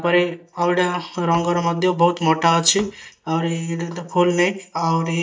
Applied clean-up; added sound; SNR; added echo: neural mask model DeepFilterNet 3.